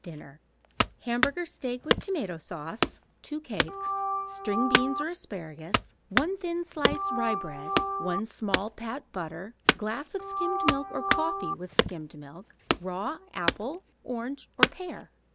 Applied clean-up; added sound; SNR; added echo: none; Wood / Domestic sounds, home sounds + Organ; -3 dB; none.